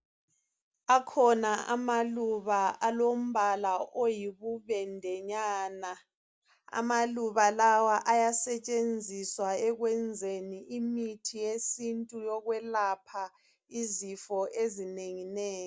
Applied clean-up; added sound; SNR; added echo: none; none; none; none.